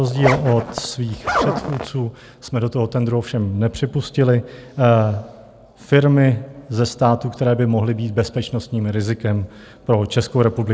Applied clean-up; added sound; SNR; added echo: none; Zipper (clothing); 5 dB; none.